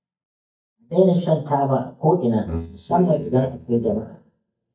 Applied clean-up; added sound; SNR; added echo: neural mask model DeepFilterNet 3.